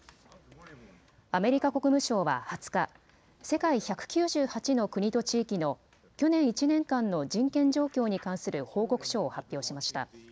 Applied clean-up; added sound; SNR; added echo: none; none; none; none.